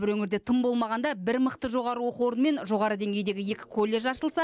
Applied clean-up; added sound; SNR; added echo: none; none; none; none.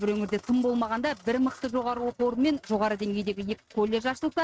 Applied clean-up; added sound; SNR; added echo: neural mask model RNNoise.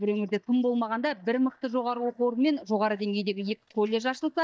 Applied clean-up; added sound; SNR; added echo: neural mask model DeepFilterNet 3.